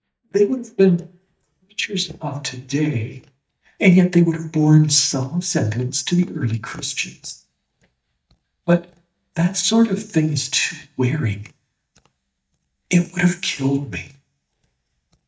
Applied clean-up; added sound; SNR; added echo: neural mask model DeepFilterNet 3.